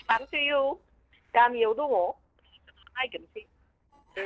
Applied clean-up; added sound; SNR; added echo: neural separator model SepFormer DNS4.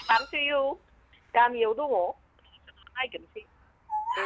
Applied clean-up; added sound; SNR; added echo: none; Bird vocalization, bird call, bird song; 11 dB; none.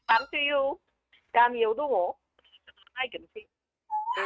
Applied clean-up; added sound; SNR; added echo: neural mask model RNNoise.